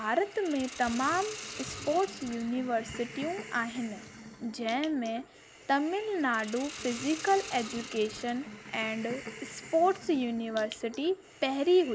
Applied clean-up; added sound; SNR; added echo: none; Hiss; 13 dB; none.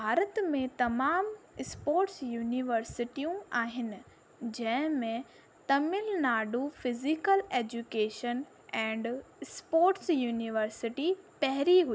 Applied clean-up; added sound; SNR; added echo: none; none; none; none.